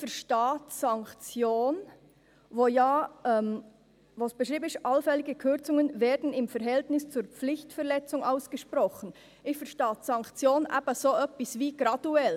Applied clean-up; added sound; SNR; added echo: none; none; none; none.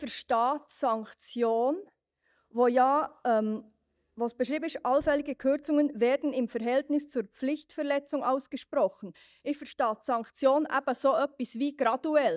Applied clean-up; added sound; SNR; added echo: neural mask model DeepFilterNet 3.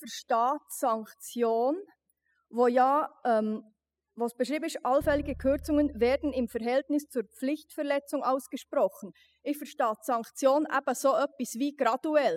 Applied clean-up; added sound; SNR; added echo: classical method spectral subtraction.